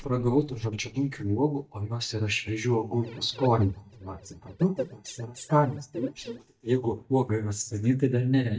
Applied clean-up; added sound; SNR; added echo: neural mask model DeepFilterNet 3.